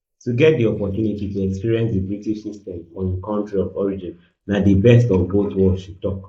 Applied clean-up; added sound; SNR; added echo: neural mask model Resemble Enhance denoiser.